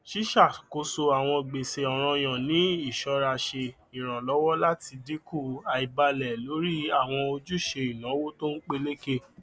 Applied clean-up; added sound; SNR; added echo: none; none; none; none.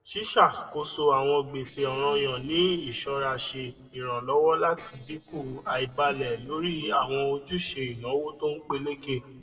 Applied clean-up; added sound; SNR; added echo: neural separator model SepFormer DNS4.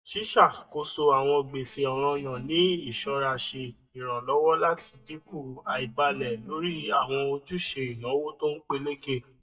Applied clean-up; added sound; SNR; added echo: neural mask model DeepFilterNet 3.